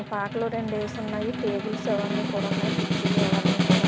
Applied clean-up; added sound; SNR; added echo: none; Snare drum; -4 dB; none.